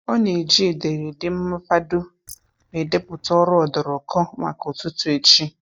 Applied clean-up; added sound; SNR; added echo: neural mask model DeepFilterNet 3.